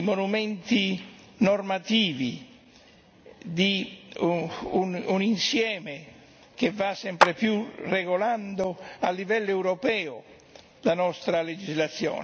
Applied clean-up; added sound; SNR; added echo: none; Clapping; 1 dB; none.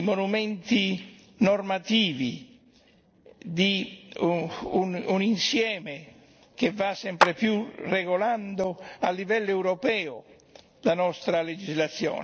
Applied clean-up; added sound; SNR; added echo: neural separator model SepFormer DNS4.